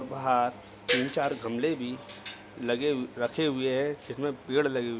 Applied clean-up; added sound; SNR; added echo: none; Cowbell; 11 dB; none.